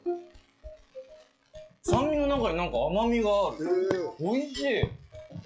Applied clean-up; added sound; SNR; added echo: classical method log-MMSE.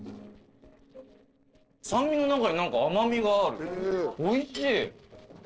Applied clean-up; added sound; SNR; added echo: neural separator model SepFormer DNS4.